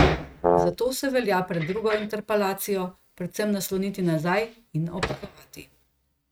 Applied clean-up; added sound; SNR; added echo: neural mask model RNNoise.